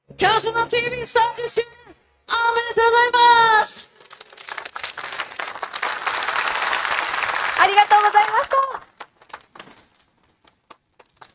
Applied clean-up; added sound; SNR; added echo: neural mask model RNNoise.